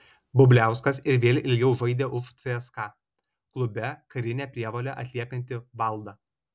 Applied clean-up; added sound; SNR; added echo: none; none; none; none.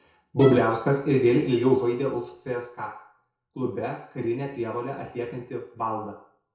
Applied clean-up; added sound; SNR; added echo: neural separator model SepFormer DNS4.